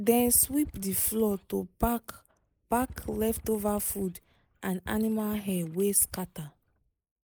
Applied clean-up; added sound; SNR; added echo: neural mask model Resemble Enhance denoiser.